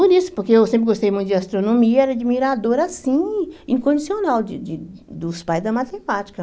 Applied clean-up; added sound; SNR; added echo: none; none; none; none.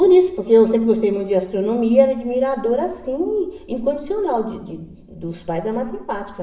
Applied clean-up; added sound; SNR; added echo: none; none; none; reverberation time 0.8 s.